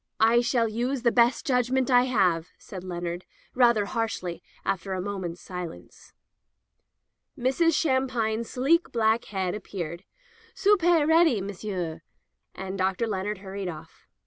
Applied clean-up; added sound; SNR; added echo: none; none; none; none.